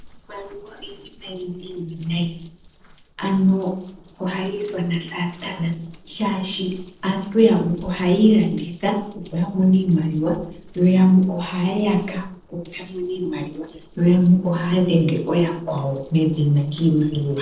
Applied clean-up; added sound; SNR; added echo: neural separator model SepFormer DNS4.